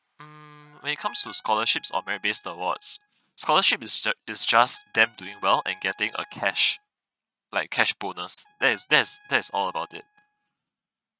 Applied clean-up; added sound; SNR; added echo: neural mask model RNNoise.